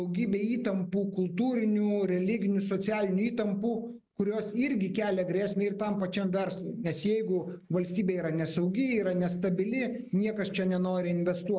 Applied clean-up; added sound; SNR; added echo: none; none; none; none.